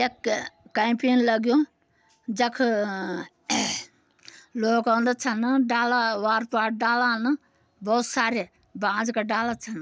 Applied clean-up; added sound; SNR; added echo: none; none; none; none.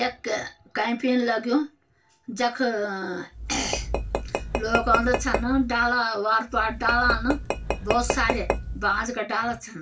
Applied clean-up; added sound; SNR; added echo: none; Tap / Glass; 3 dB; reverberation time 0.2 s.